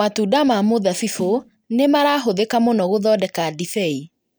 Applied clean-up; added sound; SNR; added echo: neural mask model DeepFilterNet 3.